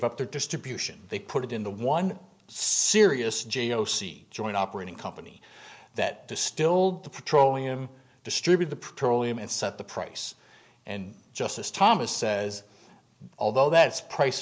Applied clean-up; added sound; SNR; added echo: none; none; none; none.